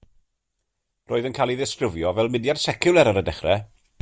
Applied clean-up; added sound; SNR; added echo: none; none; none; none.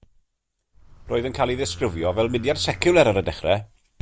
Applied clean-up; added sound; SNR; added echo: none; Livestock, farm animals, working animals; 14 dB; none.